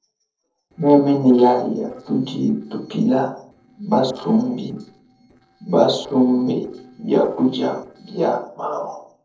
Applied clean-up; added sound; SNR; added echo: neural separator model SepFormer DNS4.